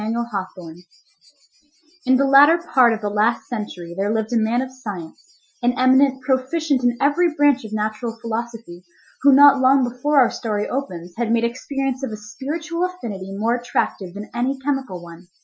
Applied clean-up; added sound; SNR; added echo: classical method Wiener filter.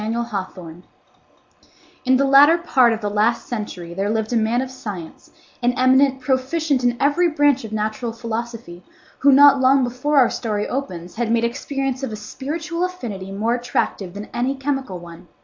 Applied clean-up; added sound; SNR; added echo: none; none; none; none.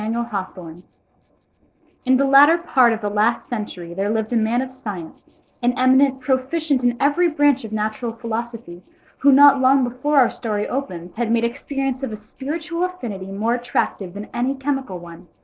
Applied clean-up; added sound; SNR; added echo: neural separator model SepFormer DNS4.